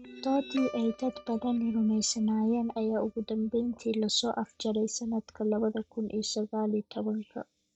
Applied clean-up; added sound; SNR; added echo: neural mask model RNNoise.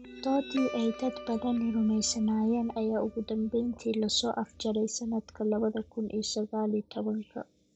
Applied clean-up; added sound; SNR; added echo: none; Guitar; 17 dB; none.